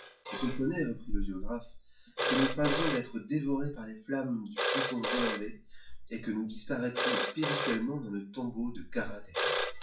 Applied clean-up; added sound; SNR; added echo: classical method WPE with log-MMSE.